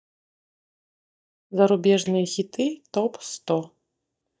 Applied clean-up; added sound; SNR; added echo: neural mask model DeepFilterNet 3.